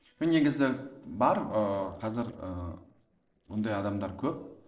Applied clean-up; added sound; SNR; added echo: neural separator model SepFormer DNS4.